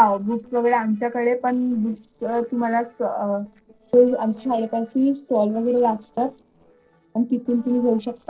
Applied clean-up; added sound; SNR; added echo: neural separator model SepFormer DNS4.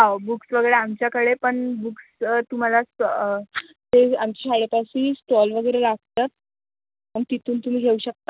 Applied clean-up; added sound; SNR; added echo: none; none; none; none.